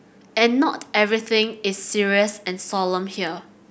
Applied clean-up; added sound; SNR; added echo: none; none; none; none.